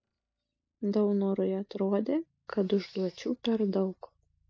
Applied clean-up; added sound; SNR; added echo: neural mask model DeepFilterNet 3.